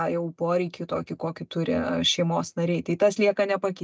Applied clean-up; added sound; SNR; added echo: none; none; none; none.